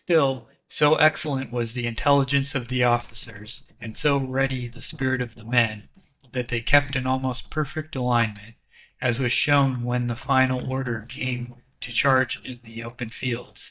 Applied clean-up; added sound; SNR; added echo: neural mask model DeepFilterNet 3.